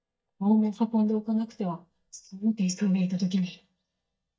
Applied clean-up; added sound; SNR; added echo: neural mask model DeepFilterNet 3.